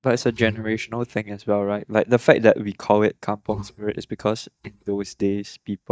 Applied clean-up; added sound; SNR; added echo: neural mask model DeepFilterNet 3.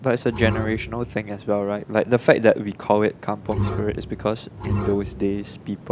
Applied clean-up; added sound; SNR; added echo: none; Bowed string instrument; 5 dB; none.